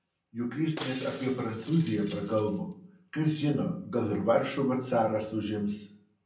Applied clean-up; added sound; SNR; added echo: none; Shatter; 15 dB; reverberation time 0.6 s.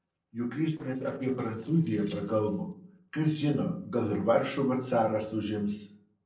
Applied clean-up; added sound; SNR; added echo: neural separator model SepFormer DNS4.